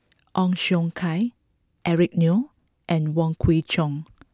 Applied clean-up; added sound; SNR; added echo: none; none; none; none.